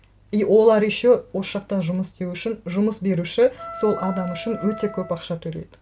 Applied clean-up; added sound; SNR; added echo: none; Wind instrument, woodwind instrument; 14 dB; none.